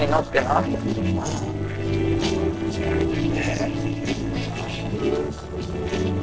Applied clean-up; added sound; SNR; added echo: neural separator model SepFormer DNS4.